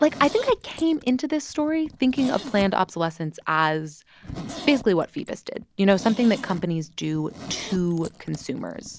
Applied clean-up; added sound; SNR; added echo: none; Zipper (clothing); 16 dB; none.